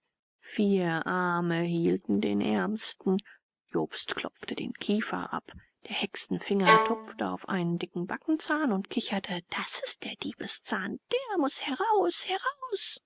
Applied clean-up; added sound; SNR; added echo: neural mask model RNNoise.